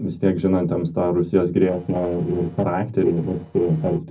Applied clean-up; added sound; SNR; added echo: neural separator model SepFormer DNS4.